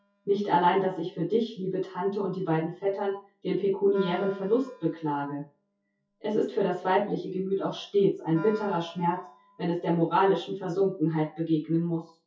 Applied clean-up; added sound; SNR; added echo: classical method WPE with log-MMSE.